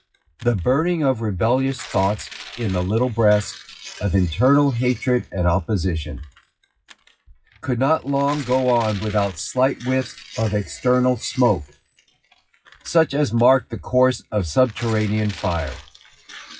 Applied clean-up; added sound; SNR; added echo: classical method WPE with log-MMSE.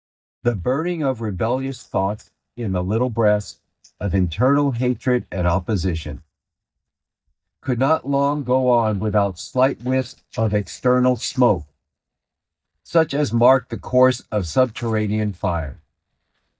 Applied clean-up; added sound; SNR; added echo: neural mask model DeepFilterNet 3.